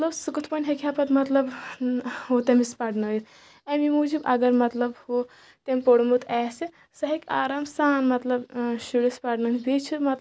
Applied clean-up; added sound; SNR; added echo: none; none; none; none.